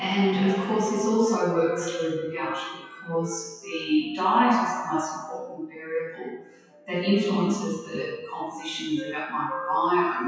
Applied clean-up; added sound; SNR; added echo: classical method WPE with log-MMSE.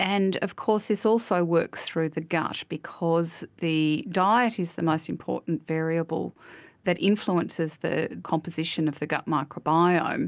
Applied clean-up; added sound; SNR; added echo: none; none; none; none.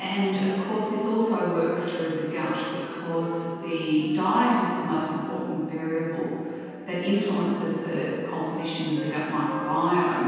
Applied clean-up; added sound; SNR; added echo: none; Wind instrument, woodwind instrument; 16 dB; reverberation time 2.1 s.